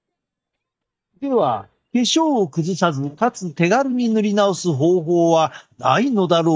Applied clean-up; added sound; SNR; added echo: neural mask model DeepFilterNet 3.